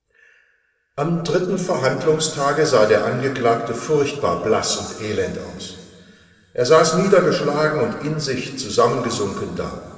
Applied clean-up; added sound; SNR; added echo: none; none; none; reverberation time 2.5 s.